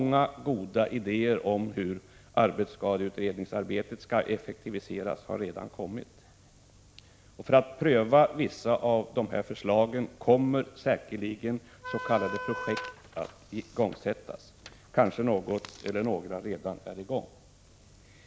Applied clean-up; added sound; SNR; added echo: none; Wind instrument, woodwind instrument; 9 dB; none.